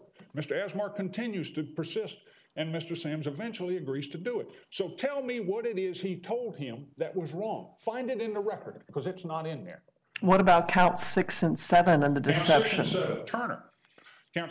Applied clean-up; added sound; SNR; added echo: none; none; none; none.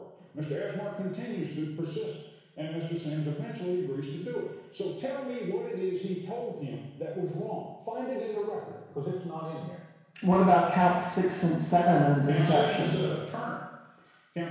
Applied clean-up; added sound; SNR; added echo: none; none; none; reverberation time 1.1 s.